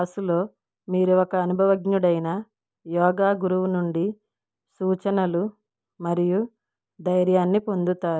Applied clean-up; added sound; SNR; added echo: none; none; none; none.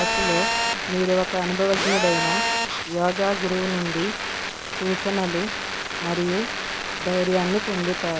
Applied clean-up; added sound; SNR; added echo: none; Telephone; 1 dB; none.